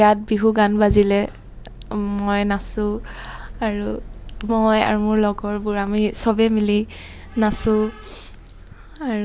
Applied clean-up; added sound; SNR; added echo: none; none; none; none.